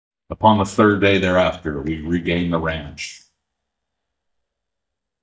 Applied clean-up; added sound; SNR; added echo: neural mask model DeepFilterNet 3.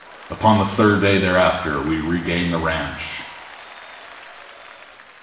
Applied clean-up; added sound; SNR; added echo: none; Applause; 18 dB; reverberation time 1.0 s.